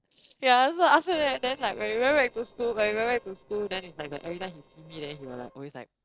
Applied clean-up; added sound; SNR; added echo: neural separator model SepFormer DNS4.